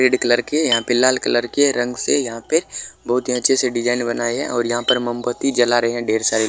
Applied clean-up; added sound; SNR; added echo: none; Chink, clink; 15 dB; none.